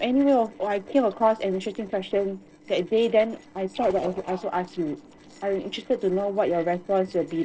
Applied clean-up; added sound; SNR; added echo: neural separator model SepFormer DNS4.